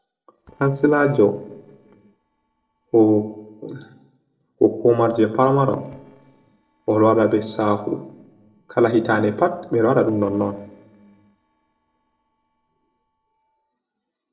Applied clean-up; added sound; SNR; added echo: neural separator model SepFormer DNS4.